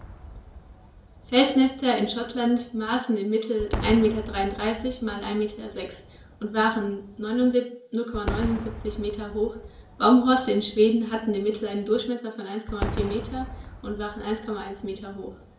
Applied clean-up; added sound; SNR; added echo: none; Fireworks; 12 dB; reverberation time 0.3 s.